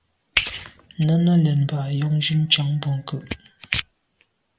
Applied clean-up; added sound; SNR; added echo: none; none; none; none.